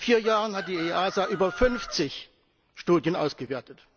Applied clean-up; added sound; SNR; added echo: none; Chicken, rooster; 14 dB; none.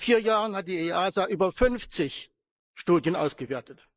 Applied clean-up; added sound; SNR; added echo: neural mask model Resemble Enhance denoiser.